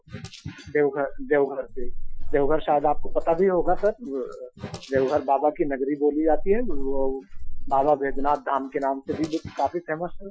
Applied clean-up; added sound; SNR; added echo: classical method Wiener filter.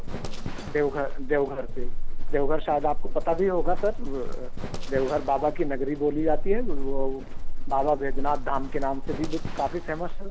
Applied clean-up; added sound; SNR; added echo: none; Livestock, farm animals, working animals; -3 dB; none.